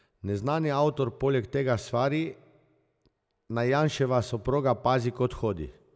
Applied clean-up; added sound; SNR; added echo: none; none; none; none.